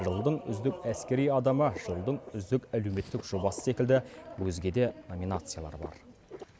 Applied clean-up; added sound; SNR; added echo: none; Frog; 18 dB; none.